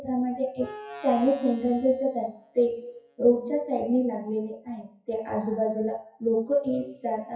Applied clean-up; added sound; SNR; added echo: classical method WPE with log-MMSE.